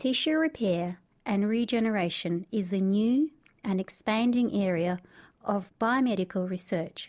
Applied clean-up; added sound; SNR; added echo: none; none; none; none.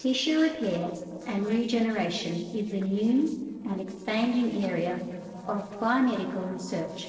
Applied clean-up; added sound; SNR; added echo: neural separator model SepFormer DNS4.